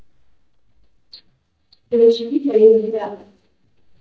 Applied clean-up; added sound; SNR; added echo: neural mask model DeepFilterNet 3.